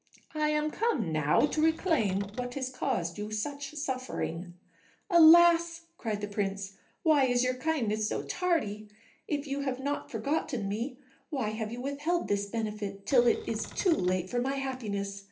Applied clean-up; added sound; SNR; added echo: none; Cupboard open or close; 18 dB; reverberation time 0.3 s.